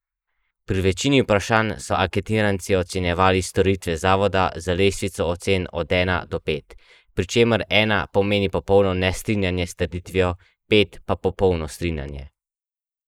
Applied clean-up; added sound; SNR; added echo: neural mask model Resemble Enhance denoiser.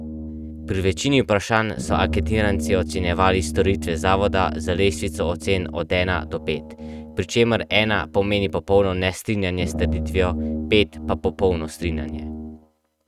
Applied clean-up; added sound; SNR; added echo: neural mask model RNNoise.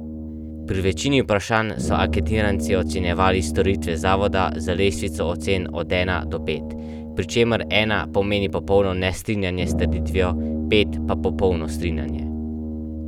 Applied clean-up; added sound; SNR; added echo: none; Brass instrument; 4 dB; none.